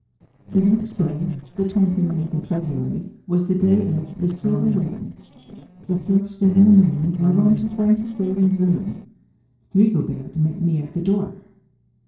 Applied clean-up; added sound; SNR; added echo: neural separator model SepFormer DNS4.